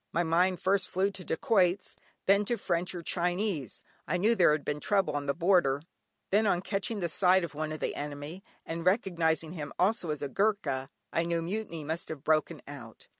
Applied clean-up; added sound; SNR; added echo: none; none; none; none.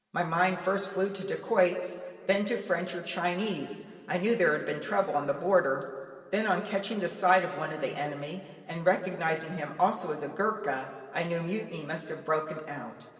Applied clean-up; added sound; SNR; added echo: none; none; none; reverberation time 2.3 s.